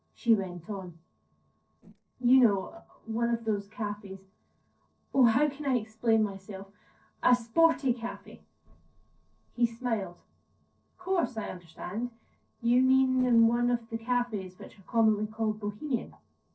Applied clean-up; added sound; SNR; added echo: neural separator model SepFormer DNS4.